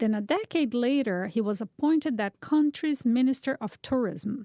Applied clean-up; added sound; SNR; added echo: none; none; none; none.